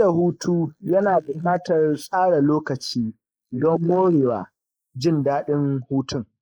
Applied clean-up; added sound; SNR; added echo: neural mask model Resemble Enhance denoiser.